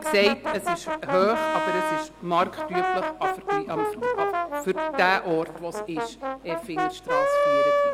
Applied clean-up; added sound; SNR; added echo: none; Brass instrument; -1 dB; none.